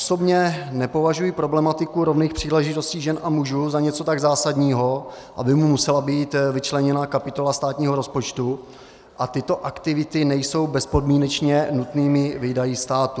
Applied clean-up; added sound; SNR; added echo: none; none; none; none.